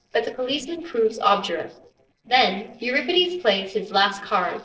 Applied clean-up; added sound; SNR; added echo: neural separator model SepFormer DNS4.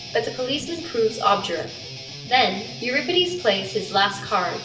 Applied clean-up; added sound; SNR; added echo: none; Guitar; 13 dB; reverberation time 0.7 s.